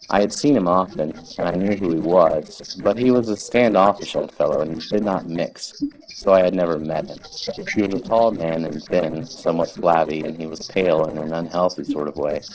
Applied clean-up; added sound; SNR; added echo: neural separator model SepFormer DNS4.